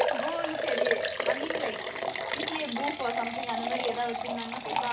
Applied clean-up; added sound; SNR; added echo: none; Liquid; -3 dB; none.